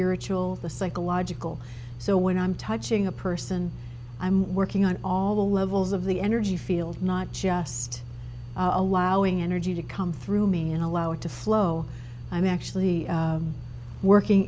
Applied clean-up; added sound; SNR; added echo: none; none; none; none.